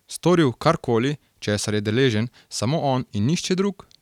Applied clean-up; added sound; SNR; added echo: none; none; none; none.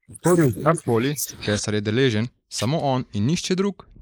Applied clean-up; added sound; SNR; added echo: neural mask model Resemble Enhance denoiser.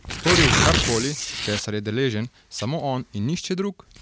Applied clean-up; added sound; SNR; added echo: none; Tearing; -1 dB; none.